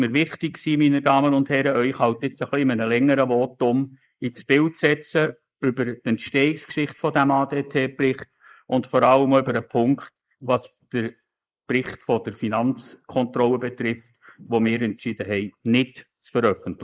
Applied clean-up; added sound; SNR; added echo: neural mask model Resemble Enhance denoiser.